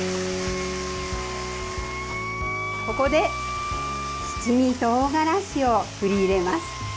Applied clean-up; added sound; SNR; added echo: none; Guitar + Wind instrument, woodwind instrument; 7 dB; none.